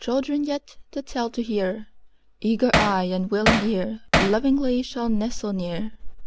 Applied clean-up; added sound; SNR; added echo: none; Hammer; -2 dB; none.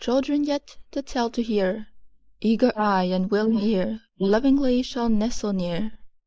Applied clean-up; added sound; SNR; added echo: neural mask model Resemble Enhance denoiser.